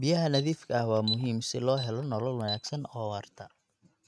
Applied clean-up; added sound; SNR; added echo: neural mask model RNNoise.